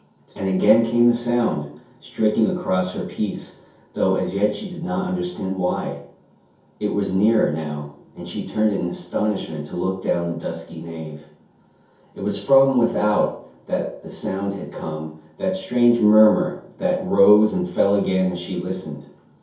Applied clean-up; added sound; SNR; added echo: none; none; none; reverberation time 0.6 s.